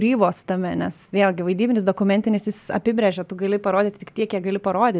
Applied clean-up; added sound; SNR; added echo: none; none; none; none.